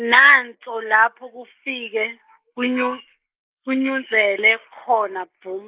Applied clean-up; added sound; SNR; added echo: neural mask model Resemble Enhance denoiser.